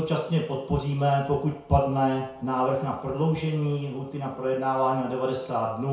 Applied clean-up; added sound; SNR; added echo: none; none; none; reverberation time 0.6 s.